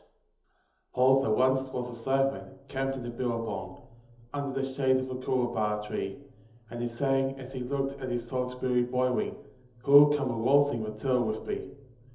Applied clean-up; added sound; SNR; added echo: none; none; none; reverberation time 1.2 s.